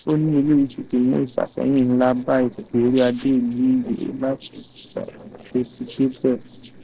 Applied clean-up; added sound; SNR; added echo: neural separator model SepFormer DNS4.